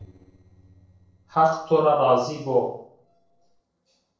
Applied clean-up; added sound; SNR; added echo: neural separator model SepFormer DNS4.